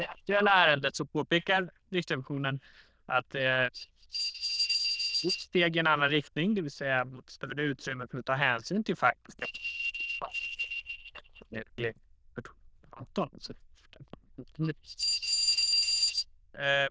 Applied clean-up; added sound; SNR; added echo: neural diffusion model UNIVERSE++.